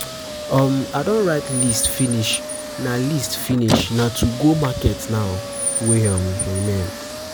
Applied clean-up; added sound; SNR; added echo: none; Squeak; 6 dB; none.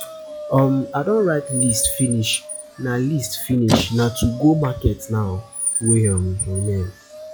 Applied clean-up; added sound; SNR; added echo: classical method log-MMSE.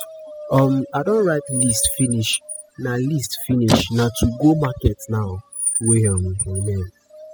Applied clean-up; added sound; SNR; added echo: classical method spectral subtraction.